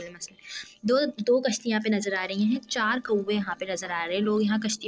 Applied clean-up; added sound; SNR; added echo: neural separator model SepFormer DNS4.